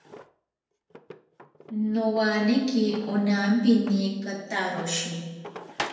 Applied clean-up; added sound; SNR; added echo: none; Drawer open or close; 16 dB; reverberation time 1.0 s.